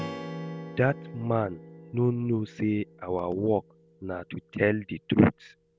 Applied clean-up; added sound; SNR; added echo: none; Strum; 15 dB; none.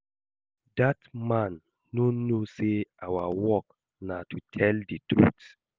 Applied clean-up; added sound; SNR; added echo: none; none; none; none.